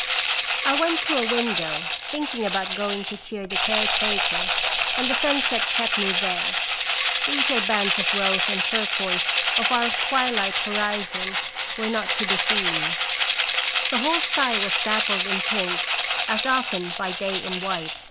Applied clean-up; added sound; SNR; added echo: none; Rattle (instrument); -4 dB; none.